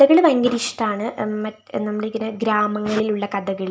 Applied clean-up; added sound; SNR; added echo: none; none; none; none.